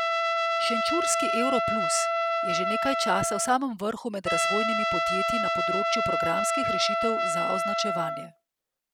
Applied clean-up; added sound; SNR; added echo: none; Trumpet; -4 dB; none.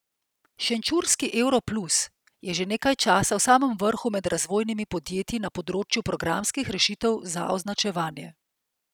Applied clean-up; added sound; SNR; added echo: none; none; none; none.